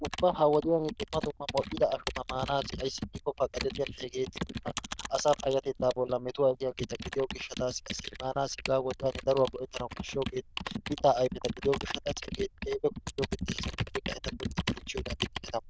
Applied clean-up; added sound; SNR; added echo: neural diffusion model UNIVERSE++.